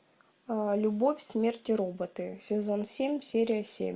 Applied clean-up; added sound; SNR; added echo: none; none; none; none.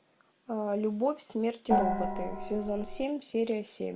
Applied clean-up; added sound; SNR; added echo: none; Gong; -2 dB; none.